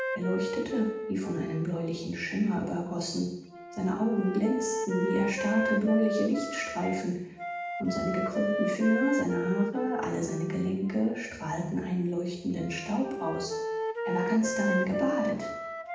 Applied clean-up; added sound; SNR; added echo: none; Wind instrument, woodwind instrument; 5 dB; reverberation time 0.8 s.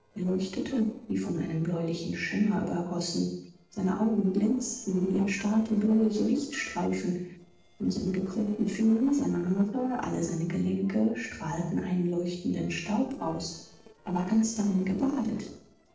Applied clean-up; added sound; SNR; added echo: neural separator model SepFormer DNS4.